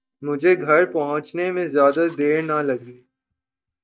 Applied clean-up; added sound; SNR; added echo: neural mask model DeepFilterNet 3.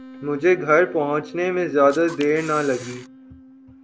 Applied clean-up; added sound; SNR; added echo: none; Camera + Wind instrument, woodwind instrument; 19 dB; none.